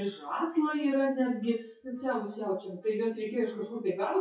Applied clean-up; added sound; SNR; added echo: classical method WPE with log-MMSE.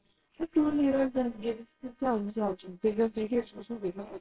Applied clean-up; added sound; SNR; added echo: neural separator model SepFormer WHAMR!.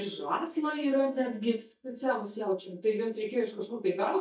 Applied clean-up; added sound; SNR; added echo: neural mask model DeepFilterNet 3.